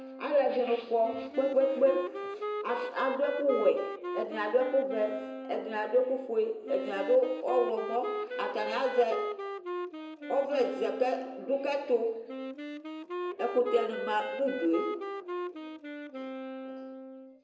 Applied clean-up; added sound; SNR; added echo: none; Wind instrument, woodwind instrument; 7 dB; reverberation time 0.8 s.